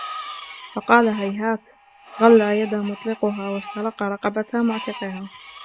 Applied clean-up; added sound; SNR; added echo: none; Screech; 15 dB; none.